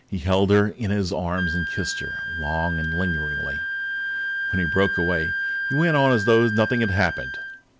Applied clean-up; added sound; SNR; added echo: none; Wind instrument, woodwind instrument; 4 dB; none.